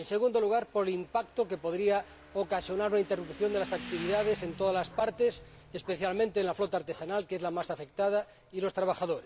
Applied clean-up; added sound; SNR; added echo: none; Motorcycle / Engine; 18 dB; none.